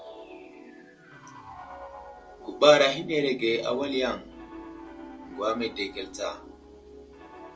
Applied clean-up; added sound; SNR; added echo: none; Piano; 16 dB; reverberation time 0.2 s.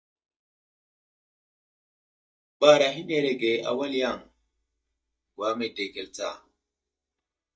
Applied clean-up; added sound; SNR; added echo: neural mask model DeepFilterNet 3.